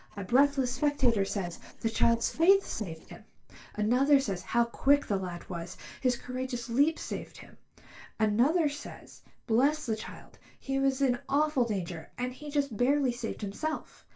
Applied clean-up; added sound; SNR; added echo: neural separator model SepFormer DNS4.